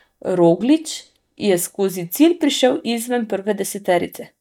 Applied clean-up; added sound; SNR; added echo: neural mask model DeepFilterNet 3.